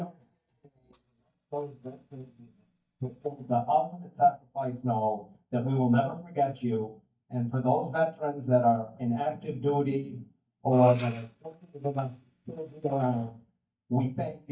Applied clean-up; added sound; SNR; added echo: neural mask model DeepFilterNet 3.